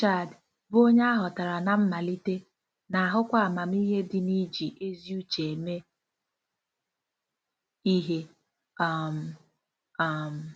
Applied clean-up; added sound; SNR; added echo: none; none; none; none.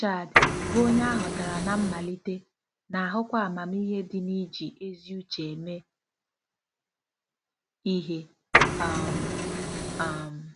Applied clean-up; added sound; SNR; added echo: none; Printer; -5 dB; none.